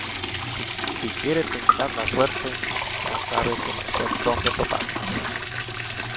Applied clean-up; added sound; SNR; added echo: none; Liquid + Liquid; -3 dB; none.